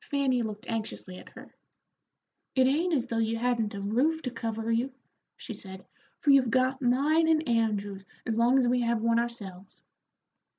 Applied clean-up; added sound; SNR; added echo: none; none; none; none.